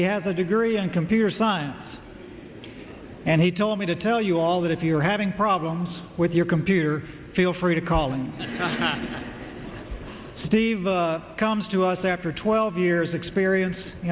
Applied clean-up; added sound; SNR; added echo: none; none; none; none.